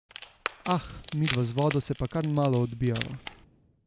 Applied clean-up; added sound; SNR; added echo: none; Wood; 10 dB; none.